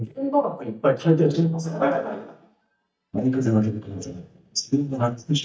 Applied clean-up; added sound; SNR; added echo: neural mask model DeepFilterNet 3.